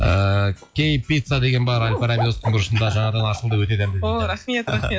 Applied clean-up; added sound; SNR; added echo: classical method log-MMSE.